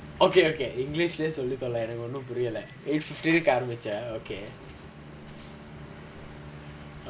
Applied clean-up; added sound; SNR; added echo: none; Chirp, tweet + Bowed string instrument; 17 dB; none.